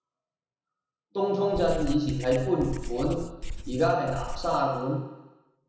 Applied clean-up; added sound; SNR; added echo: none; Writing; 7 dB; reverberation time 1.0 s.